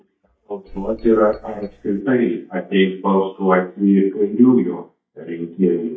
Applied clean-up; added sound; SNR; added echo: neural mask model DeepFilterNet 3.